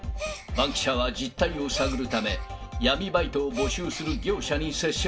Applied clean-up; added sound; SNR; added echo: none; Gasp; 12 dB; reverberation time 0.3 s.